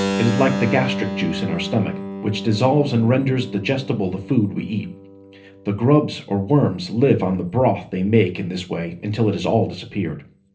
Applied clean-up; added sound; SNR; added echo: none; Keyboard (musical); 10 dB; reverberation time 0.3 s.